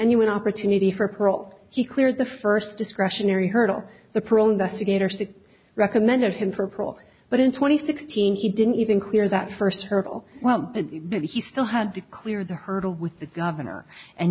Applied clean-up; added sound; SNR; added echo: none; none; none; none.